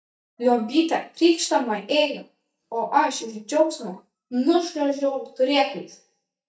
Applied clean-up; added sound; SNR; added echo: neural mask model DeepFilterNet 3.